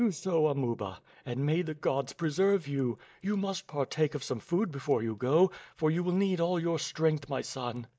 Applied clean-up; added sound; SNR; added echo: neural mask model DeepFilterNet 3.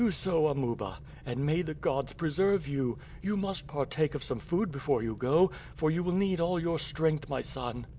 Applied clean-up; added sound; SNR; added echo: none; Fire; 16 dB; none.